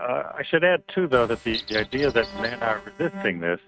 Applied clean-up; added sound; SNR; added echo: neural mask model RNNoise.